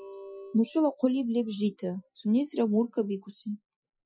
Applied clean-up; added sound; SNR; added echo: classical method Wiener filter.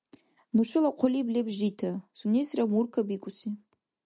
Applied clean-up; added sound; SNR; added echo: none; none; none; none.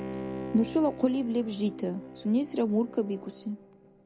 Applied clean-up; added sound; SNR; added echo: none; Bowed string instrument; 12 dB; none.